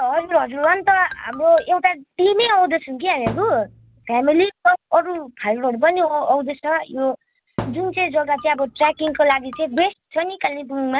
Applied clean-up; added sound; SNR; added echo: none; Thump, thud + Marimba, xylophone; 15 dB; none.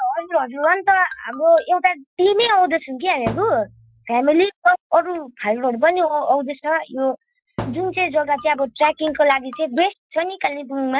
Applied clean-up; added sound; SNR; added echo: classical method Wiener filter.